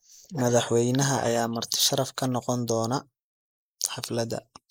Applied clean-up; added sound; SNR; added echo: neural mask model Resemble Enhance denoiser.